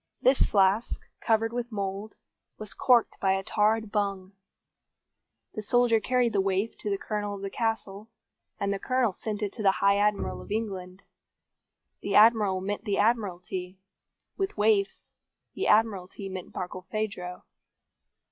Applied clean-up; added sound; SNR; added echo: classical method log-MMSE.